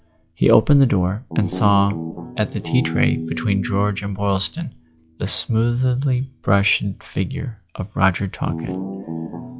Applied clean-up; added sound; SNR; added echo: classical method log-MMSE.